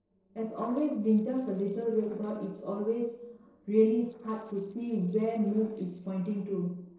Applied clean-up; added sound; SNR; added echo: neural separator model SepFormer DNS4.